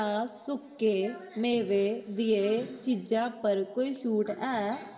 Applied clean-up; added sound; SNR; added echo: none; none; none; reverberation time 1.8 s.